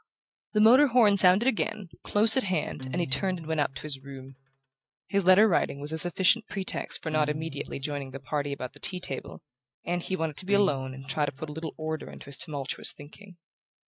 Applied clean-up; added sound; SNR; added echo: neural mask model RNNoise.